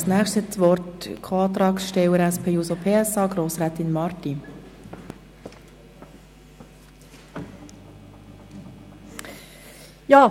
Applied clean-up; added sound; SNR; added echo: none; none; none; none.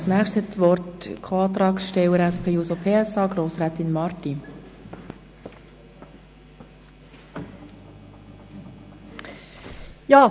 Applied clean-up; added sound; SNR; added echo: none; Tearing; 19 dB; none.